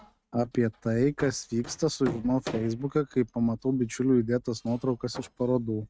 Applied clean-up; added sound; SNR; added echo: neural mask model RNNoise.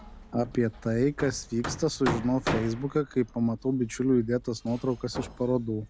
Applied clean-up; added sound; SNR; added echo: none; Hammer; 10 dB; none.